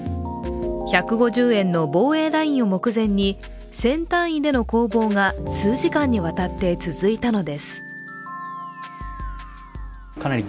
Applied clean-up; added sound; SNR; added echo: none; none; none; none.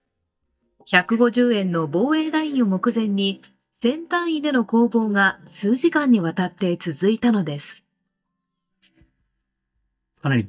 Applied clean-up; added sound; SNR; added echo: neural mask model DeepFilterNet 3.